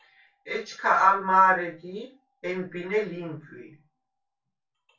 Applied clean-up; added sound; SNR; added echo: none; none; none; reverberation time 0.2 s.